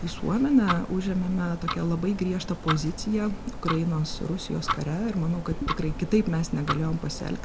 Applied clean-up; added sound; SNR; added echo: none; Tick-tock; 7 dB; reverberation time 0.9 s.